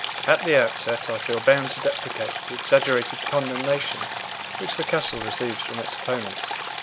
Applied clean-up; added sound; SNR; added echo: none; Stream; 6 dB; none.